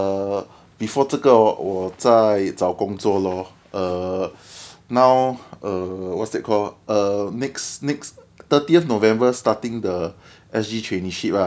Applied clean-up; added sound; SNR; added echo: none; none; none; none.